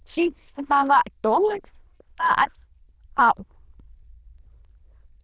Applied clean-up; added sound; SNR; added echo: neural diffusion model UNIVERSE++.